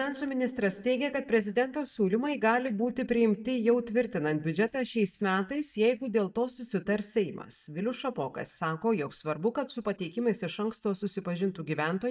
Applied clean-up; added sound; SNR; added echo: neural mask model DeepFilterNet 3.